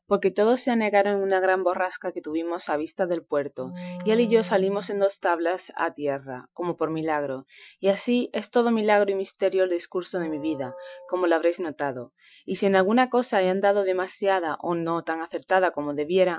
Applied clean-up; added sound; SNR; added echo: classical method Wiener filter.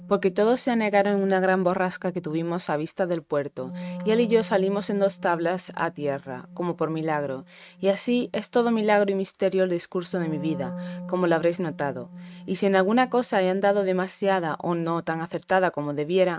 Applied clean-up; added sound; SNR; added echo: neural mask model RNNoise.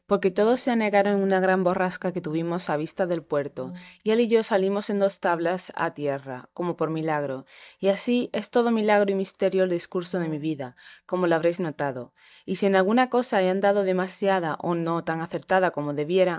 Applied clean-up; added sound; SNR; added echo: neural mask model DeepFilterNet 3.